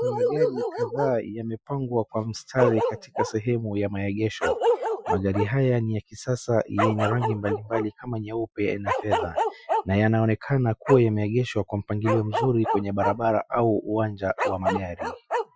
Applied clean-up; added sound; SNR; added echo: classical method Wiener filter.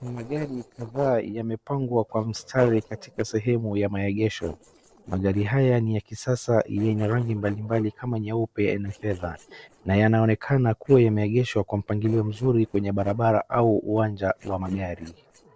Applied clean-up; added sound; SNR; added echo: neural separator model SepFormer DNS4.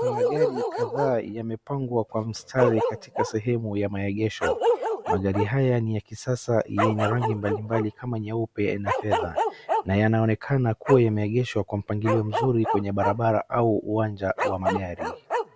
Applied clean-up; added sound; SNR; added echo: none; Bark; 4 dB; none.